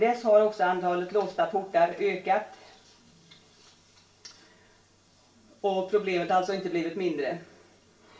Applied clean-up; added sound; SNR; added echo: none; none; none; reverberation time 0.3 s.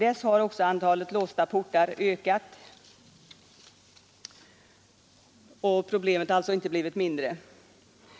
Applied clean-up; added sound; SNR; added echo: none; none; none; none.